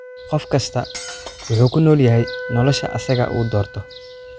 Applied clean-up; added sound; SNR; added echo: none; Cutlery, silverware + Wind instrument, woodwind instrument; 14 dB; none.